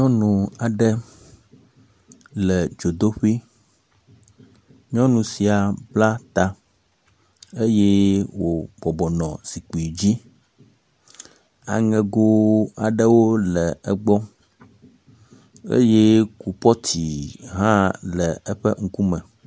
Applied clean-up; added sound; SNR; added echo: none; none; none; none.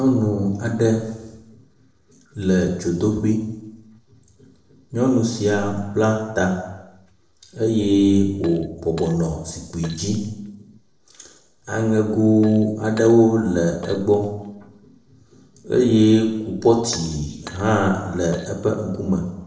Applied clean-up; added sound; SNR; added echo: neural separator model SepFormer DNS4.